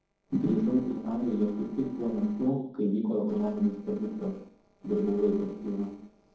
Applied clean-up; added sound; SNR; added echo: neural separator model SepFormer DNS4.